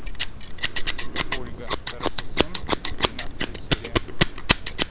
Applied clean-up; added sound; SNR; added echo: none; Scissors; -4 dB; none.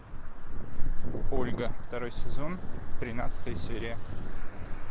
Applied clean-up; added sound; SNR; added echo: none; none; none; none.